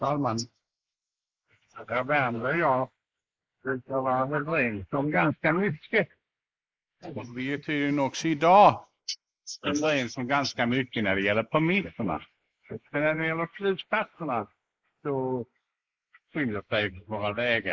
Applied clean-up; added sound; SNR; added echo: neural mask model Resemble Enhance denoiser.